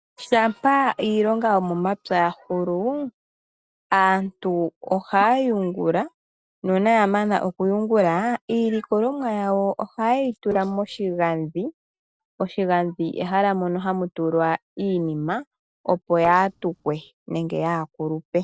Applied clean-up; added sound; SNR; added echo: neural separator model SepFormer DNS4.